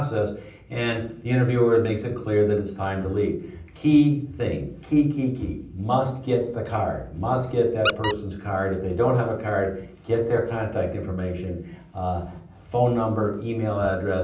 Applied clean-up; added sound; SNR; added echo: none; Squeak; 8 dB; reverberation time 0.6 s.